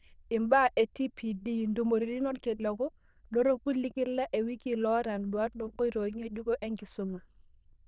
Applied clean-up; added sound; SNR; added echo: neural diffusion model UNIVERSE++.